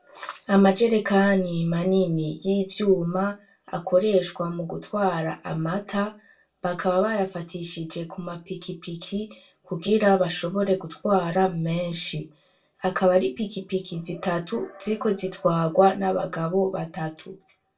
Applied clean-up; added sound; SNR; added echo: none; none; none; reverberation time 0.2 s.